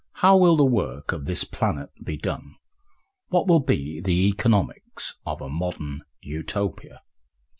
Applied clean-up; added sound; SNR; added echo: none; none; none; none.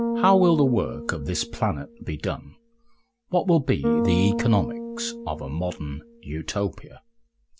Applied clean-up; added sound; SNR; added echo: none; Bass guitar; 6 dB; none.